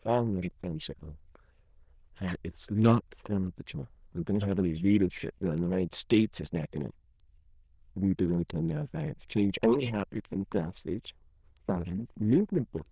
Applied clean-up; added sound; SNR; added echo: neural diffusion model UNIVERSE++.